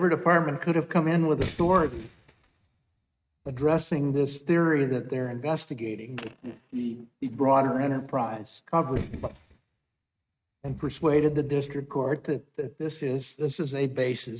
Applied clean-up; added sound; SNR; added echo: neural mask model RNNoise.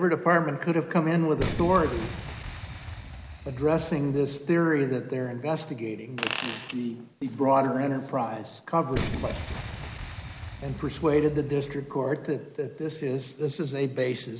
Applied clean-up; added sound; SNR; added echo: none; Boom; 12 dB; none.